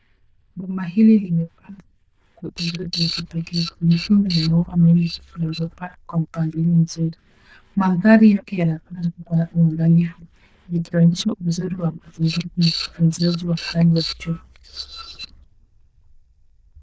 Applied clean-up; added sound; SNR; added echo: neural diffusion model UNIVERSE++.